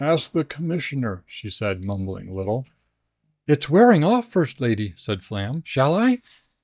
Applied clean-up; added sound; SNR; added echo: neural mask model DeepFilterNet 3.